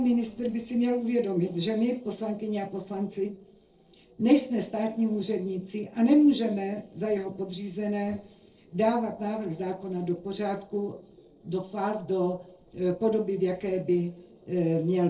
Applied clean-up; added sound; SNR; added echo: neural separator model SepFormer DNS4.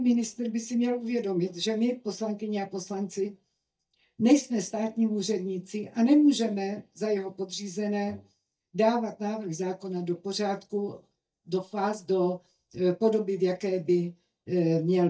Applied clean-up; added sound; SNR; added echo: neural mask model DeepFilterNet 3.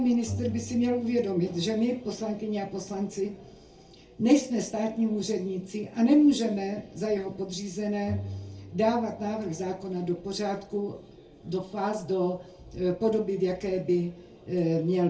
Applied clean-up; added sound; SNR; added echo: none; Bowed string instrument; 14 dB; reverberation time 0.3 s.